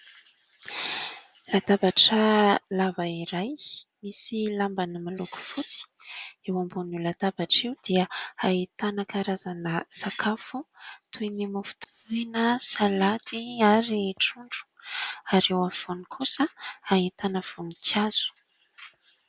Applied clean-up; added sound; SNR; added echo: none; none; none; none.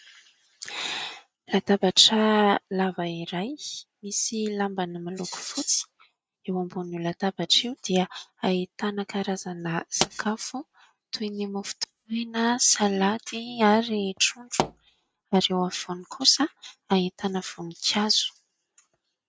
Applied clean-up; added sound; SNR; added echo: neural mask model RNNoise.